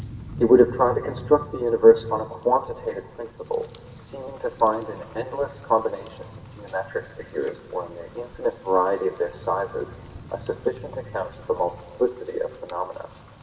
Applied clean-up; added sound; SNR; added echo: none; Rain; 17 dB; reverberation time 1.9 s.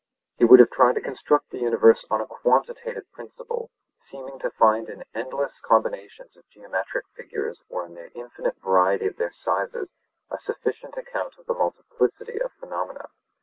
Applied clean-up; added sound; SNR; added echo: none; none; none; none.